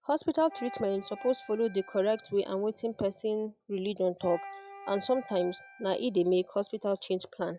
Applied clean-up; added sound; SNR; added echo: classical method log-MMSE.